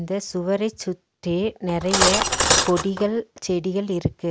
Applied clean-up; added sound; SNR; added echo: none; Cutlery, silverware; -3 dB; none.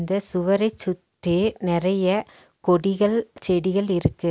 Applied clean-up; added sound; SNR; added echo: none; none; none; none.